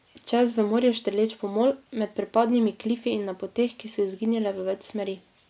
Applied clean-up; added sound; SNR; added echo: none; none; none; none.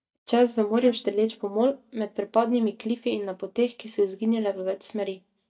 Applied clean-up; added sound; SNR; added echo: neural mask model DeepFilterNet 3.